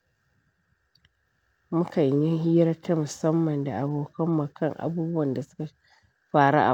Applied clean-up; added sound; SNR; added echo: none; none; none; none.